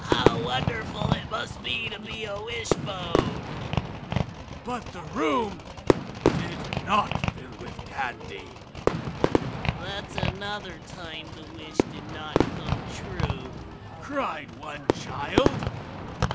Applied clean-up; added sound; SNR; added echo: none; Fireworks; -5 dB; none.